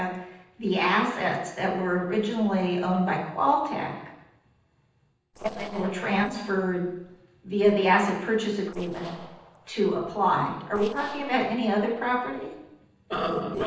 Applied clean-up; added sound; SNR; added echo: neural separator model SepFormer DNS4.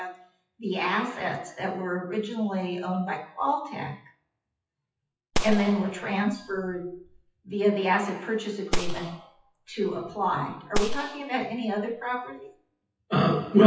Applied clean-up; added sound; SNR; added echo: classical method WPE with log-MMSE.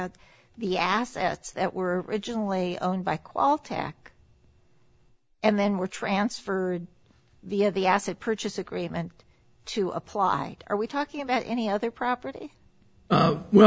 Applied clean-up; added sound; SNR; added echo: none; none; none; none.